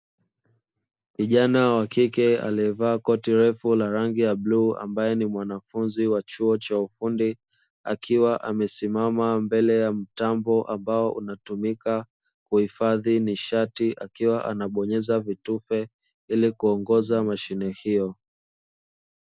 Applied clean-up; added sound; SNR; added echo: none; none; none; none.